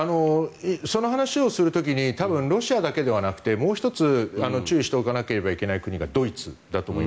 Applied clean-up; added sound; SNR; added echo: none; none; none; none.